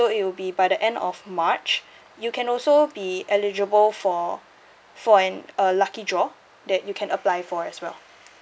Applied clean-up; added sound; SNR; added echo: none; none; none; none.